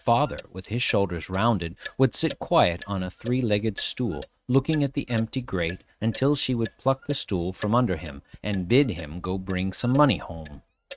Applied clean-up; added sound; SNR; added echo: neural mask model RNNoise.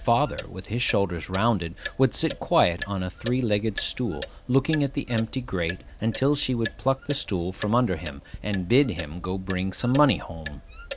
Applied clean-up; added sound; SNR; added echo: none; Clock; 14 dB; none.